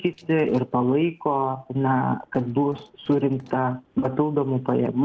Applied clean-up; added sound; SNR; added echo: neural separator model SepFormer DNS4.